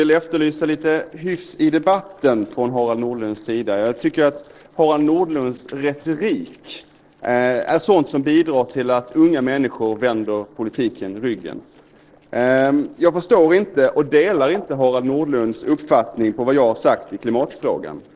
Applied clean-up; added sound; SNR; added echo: neural separator model SepFormer DNS4.